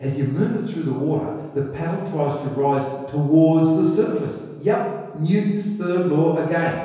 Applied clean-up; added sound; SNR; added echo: none; none; none; reverberation time 1.2 s.